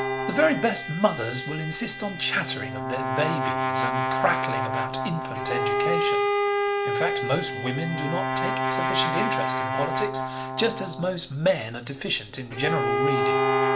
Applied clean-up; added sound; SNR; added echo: none; Brass instrument + Bowed string instrument; -2 dB; none.